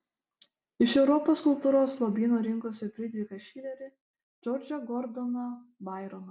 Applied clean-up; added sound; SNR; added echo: none; none; none; none.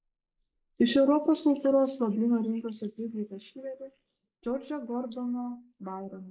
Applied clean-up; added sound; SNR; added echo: neural mask model Resemble Enhance denoiser.